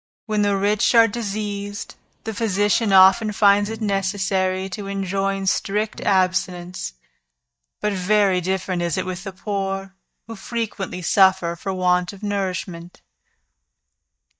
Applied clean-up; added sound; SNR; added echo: neural mask model DeepFilterNet 3.